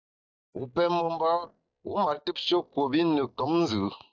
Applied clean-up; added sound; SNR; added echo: neural mask model DeepFilterNet 3.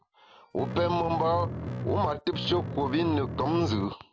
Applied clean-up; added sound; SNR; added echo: none; Bass guitar; 4 dB; none.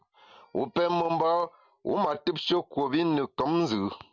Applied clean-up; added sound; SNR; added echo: none; none; none; none.